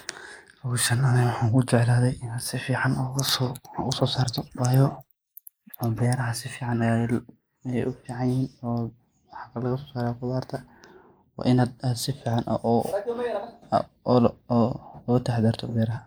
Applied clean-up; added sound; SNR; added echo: neural mask model Resemble Enhance denoiser.